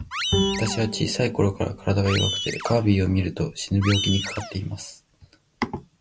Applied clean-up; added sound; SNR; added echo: none; Animal + Bowed string instrument; 6 dB; none.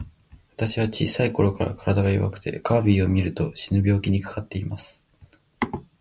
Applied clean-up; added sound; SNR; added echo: none; none; none; none.